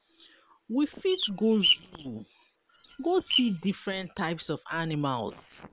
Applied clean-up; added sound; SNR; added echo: neural separator model SepFormer WHAM!.